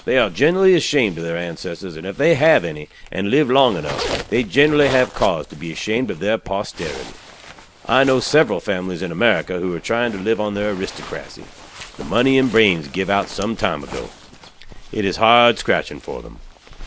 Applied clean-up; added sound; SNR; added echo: none; Zipper (clothing); 16 dB; none.